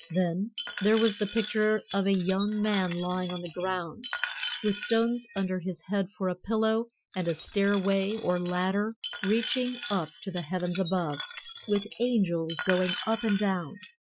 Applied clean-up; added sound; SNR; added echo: classical method Wiener filter.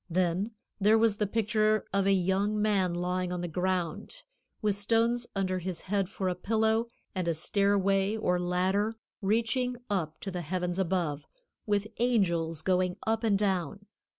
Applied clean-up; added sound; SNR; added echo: none; none; none; none.